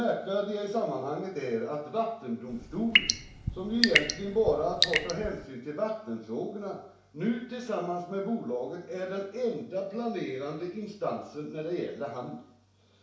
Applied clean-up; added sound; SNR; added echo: none; Drip / Sink (filling or washing) / Water tap, faucet / Water; -2 dB; reverberation time 0.6 s.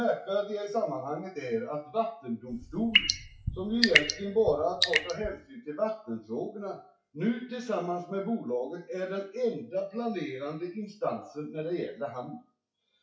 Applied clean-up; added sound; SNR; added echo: classical method WPE with log-MMSE.